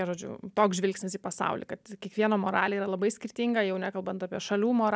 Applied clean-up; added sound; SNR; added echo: none; none; none; none.